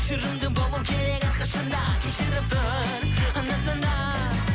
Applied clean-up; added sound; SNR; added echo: none; none; none; none.